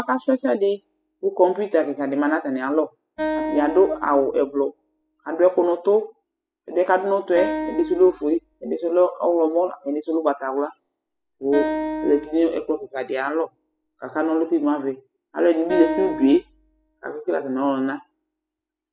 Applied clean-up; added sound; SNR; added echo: classical method spectral subtraction.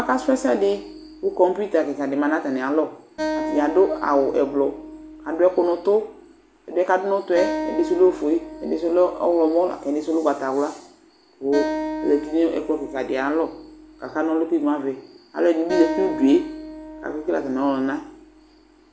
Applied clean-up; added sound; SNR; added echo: none; Acoustic guitar; 11 dB; none.